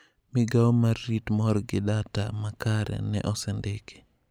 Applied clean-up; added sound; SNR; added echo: none; none; none; none.